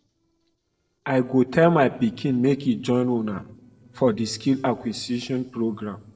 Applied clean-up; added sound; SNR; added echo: neural separator model SepFormer DNS4.